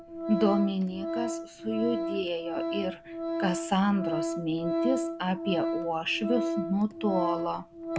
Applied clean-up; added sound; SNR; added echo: none; Organ; 2 dB; none.